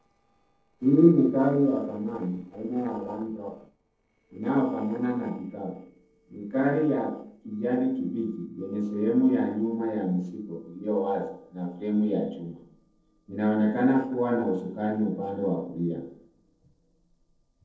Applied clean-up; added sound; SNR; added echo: neural separator model SepFormer DNS4.